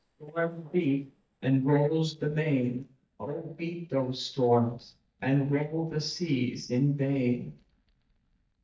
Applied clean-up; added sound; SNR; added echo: neural mask model DeepFilterNet 3.